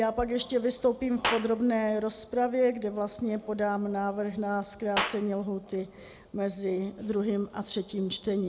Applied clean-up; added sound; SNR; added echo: none; Clapping; 10 dB; none.